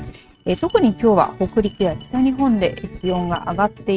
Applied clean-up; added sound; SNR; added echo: neural mask model RNNoise.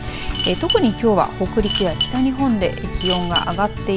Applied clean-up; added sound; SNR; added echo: none; Coin (dropping); 7 dB; none.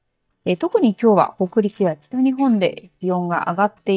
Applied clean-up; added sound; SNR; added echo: neural mask model DeepFilterNet 3.